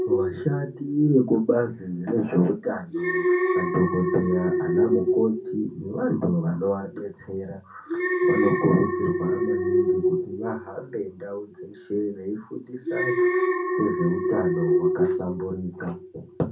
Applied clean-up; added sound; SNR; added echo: none; Alarm; 0 dB; reverberation time 0.3 s.